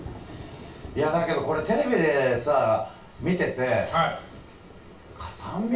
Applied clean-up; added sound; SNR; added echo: none; Thunder / Rain; 18 dB; reverberation time 0.3 s.